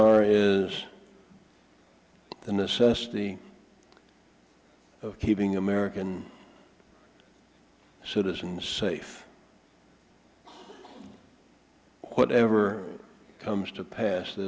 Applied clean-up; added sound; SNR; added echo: none; none; none; none.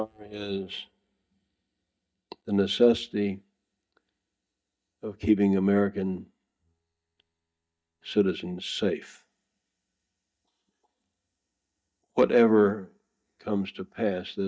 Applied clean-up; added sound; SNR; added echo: neural mask model DeepFilterNet 3.